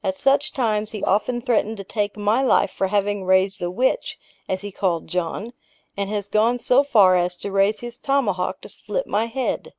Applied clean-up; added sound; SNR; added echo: neural mask model Resemble Enhance denoiser.